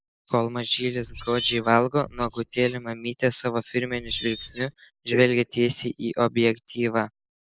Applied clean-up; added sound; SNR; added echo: neural mask model Resemble Enhance denoiser.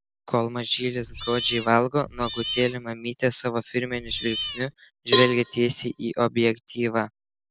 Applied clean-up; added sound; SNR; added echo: none; Cat + Cowbell; 6 dB; none.